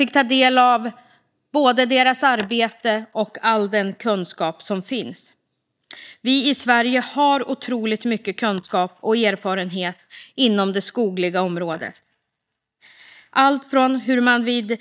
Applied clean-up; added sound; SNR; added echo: neural mask model DeepFilterNet 3.